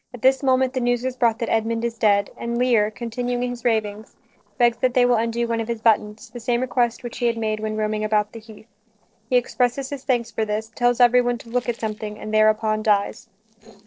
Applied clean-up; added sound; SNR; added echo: neural separator model SepFormer DNS4.